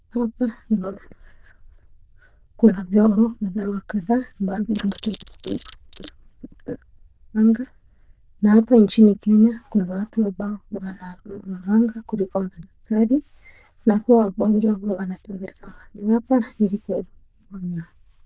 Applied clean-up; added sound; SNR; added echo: neural diffusion model UNIVERSE++.